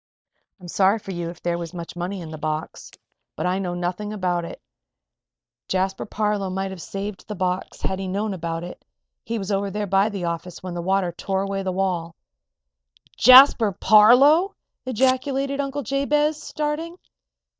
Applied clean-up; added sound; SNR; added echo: neural mask model DeepFilterNet 3.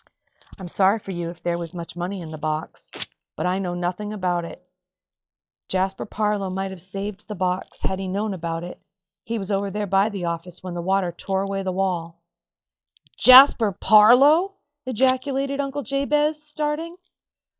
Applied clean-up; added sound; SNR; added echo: classical method log-MMSE.